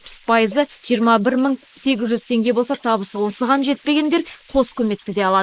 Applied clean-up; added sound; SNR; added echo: neural mask model Resemble Enhance denoiser.